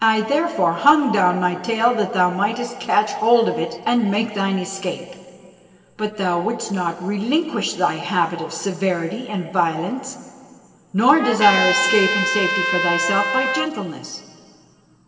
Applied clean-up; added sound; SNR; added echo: none; Trumpet; 1 dB; reverberation time 2.6 s.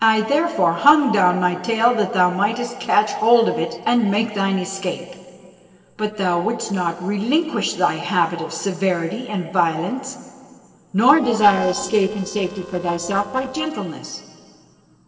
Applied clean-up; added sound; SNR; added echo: neural separator model SepFormer DNS4.